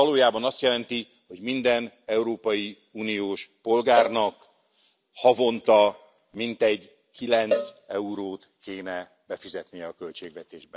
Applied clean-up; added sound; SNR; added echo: none; Cowbell; 8 dB; none.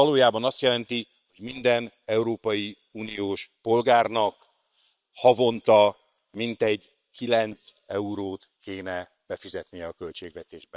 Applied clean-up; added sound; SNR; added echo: neural separator model SepFormer WHAM!.